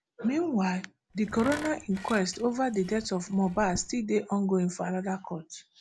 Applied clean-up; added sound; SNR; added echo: none; Tools; 14 dB; none.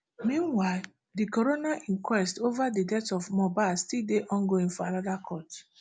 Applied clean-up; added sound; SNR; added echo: none; none; none; none.